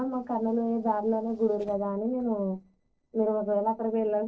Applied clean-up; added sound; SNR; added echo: neural separator model SepFormer DNS4.